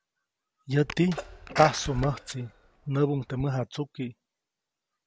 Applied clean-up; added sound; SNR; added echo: none; Sneeze; 9 dB; none.